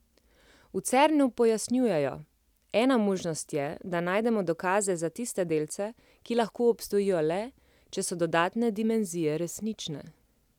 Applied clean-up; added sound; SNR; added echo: none; none; none; none.